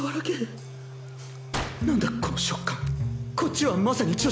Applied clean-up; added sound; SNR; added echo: none; Gunshot, gunfire + Organ; 10 dB; none.